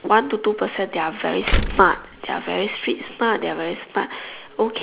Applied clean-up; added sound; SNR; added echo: none; Slam; 1 dB; none.